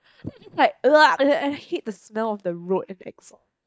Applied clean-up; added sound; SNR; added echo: neural mask model DeepFilterNet 3.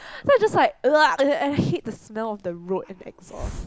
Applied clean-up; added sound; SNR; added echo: none; Hiss; 19 dB; none.